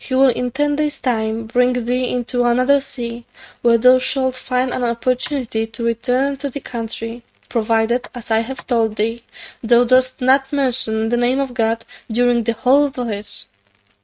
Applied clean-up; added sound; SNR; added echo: neural mask model RNNoise.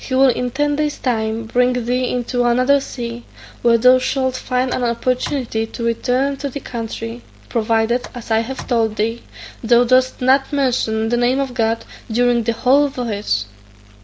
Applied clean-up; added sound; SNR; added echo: none; Tick; 20 dB; none.